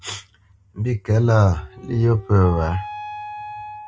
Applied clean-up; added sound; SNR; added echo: none; Wind instrument, woodwind instrument; 16 dB; none.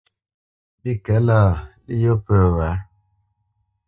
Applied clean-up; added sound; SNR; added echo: neural mask model DeepFilterNet 3.